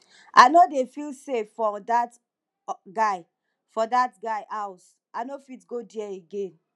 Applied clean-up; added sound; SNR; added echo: none; none; none; none.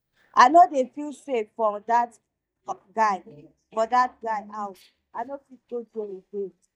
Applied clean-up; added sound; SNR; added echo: neural mask model DeepFilterNet 3.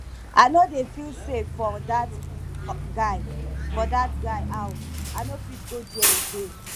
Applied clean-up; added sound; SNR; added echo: none; Bus; 3 dB; none.